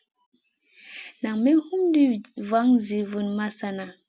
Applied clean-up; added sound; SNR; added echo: none; none; none; none.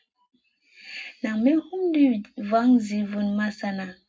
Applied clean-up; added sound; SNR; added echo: none; none; none; reverberation time 0.3 s.